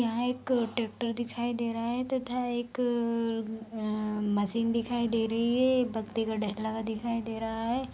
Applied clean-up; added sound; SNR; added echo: none; none; none; none.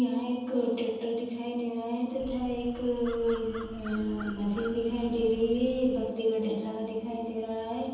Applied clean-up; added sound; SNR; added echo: none; Crow; 14 dB; reverberation time 1.1 s.